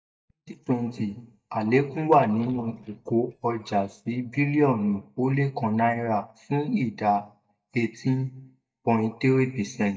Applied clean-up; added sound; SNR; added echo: neural mask model DeepFilterNet 3.